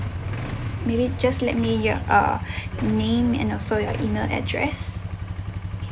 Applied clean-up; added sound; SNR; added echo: none; Idling / Engine starting / Motorcycle / Accelerating, revving, vroom; 4 dB; none.